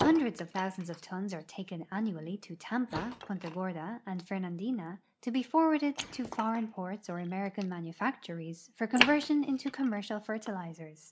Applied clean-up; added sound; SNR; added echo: neural mask model Resemble Enhance denoiser.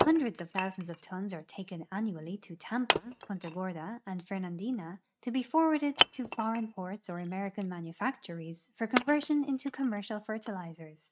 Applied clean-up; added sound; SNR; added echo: neural mask model RNNoise.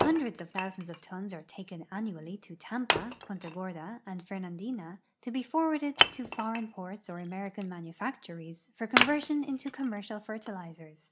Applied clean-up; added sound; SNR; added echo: none; Wood; 0 dB; none.